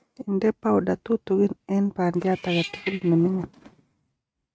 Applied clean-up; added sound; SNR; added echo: neural mask model RNNoise.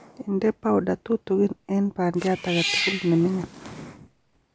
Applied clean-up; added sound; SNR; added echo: none; Cat; 7 dB; none.